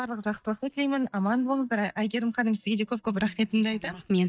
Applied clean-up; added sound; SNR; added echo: neural mask model DeepFilterNet 3.